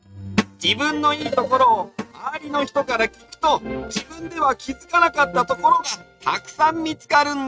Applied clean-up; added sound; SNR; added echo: neural mask model RNNoise.